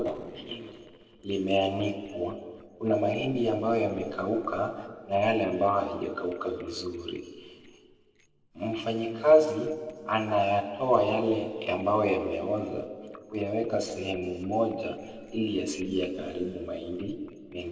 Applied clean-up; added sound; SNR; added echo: neural separator model SepFormer DNS4.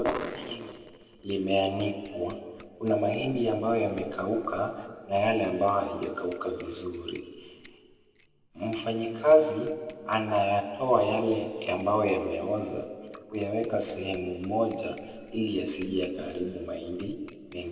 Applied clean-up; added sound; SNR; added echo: none; Bicycle bell; 20 dB; reverberation time 1.8 s.